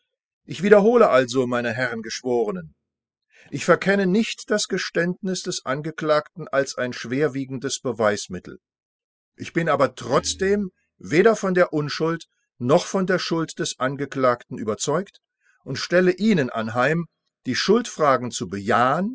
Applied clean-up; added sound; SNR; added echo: classical method spectral subtraction.